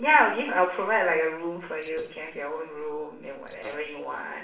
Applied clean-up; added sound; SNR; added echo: neural separator model SepFormer DNS4.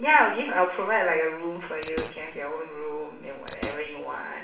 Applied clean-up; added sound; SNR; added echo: none; Fart; 14 dB; reverberation time 0.6 s.